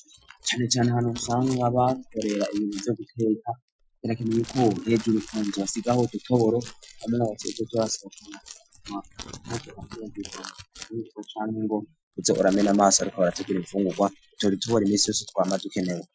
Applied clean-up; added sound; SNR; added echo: classical method Wiener filter.